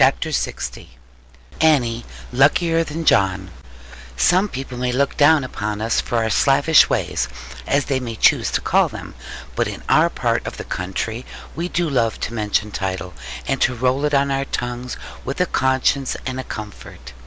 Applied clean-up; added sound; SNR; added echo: none; none; none; none.